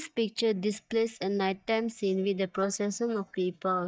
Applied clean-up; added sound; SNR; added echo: neural mask model DeepFilterNet 3.